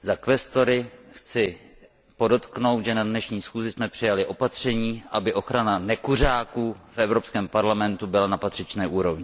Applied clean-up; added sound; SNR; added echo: none; none; none; none.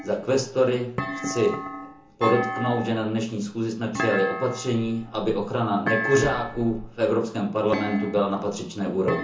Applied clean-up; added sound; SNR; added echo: none; Thump, thud; 8 dB; reverberation time 0.8 s.